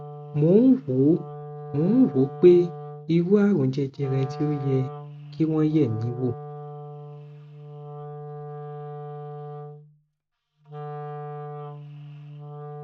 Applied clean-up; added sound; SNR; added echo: none; Wind instrument, woodwind instrument; 13 dB; none.